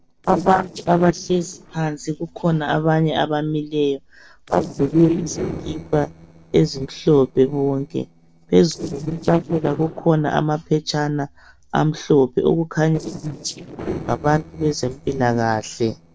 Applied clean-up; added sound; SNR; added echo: neural separator model SepFormer DNS4.